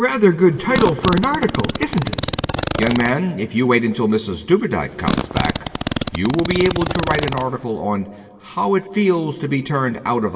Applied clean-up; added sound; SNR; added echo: none; Fart; 4 dB; reverberation time 1.5 s.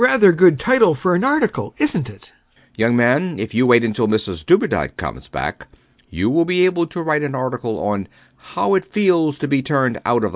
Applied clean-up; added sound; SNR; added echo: none; none; none; none.